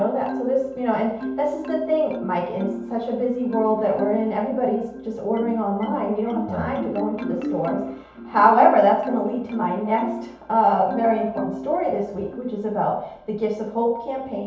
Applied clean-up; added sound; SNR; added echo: none; Marimba, xylophone; 10 dB; reverberation time 0.8 s.